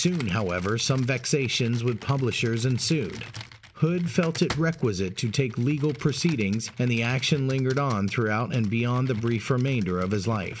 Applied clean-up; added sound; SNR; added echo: none; Computer keyboard; 17 dB; none.